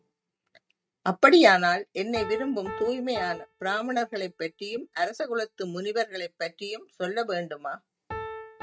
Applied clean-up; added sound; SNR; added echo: neural mask model RNNoise.